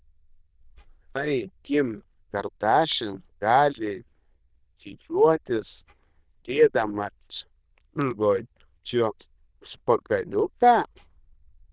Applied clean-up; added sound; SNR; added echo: neural diffusion model UNIVERSE++.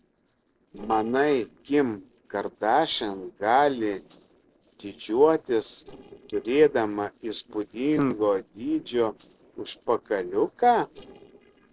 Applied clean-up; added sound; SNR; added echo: neural separator model SepFormer DNS4.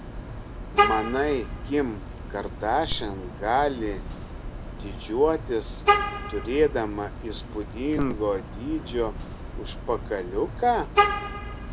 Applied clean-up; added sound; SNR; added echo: none; Vehicle horn, car horn, honking; 1 dB; none.